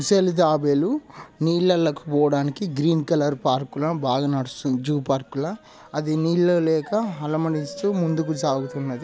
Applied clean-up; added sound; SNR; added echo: none; none; none; none.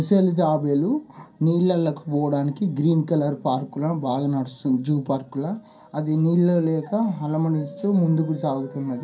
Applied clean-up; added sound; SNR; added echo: none; none; none; reverberation time 0.3 s.